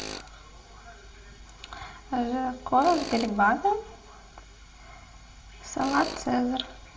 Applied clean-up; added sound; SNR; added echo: none; Tools; 15 dB; reverberation time 0.4 s.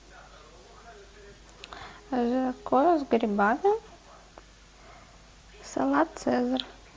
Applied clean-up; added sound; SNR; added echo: none; none; none; none.